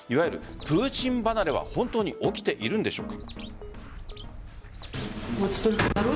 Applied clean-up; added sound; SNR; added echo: none; Bird; 12 dB; none.